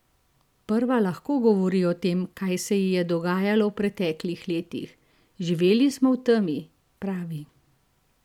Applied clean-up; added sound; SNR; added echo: none; none; none; none.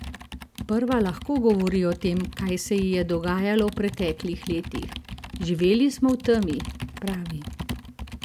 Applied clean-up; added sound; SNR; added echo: none; Computer keyboard; 11 dB; none.